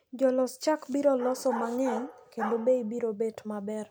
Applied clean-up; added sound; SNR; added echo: none; Bark; 11 dB; none.